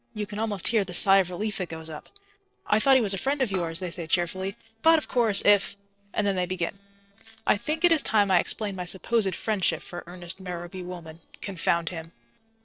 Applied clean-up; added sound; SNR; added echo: neural separator model SepFormer DNS4.